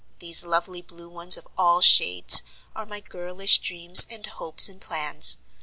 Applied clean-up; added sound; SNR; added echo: none; none; none; none.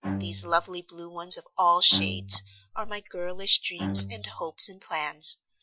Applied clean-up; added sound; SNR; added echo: classical method Wiener filter.